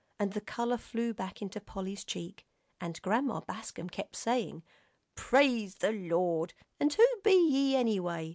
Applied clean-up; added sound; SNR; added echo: none; none; none; none.